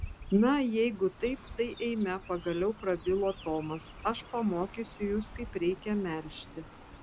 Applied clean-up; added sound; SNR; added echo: none; Chirp, tweet; 16 dB; none.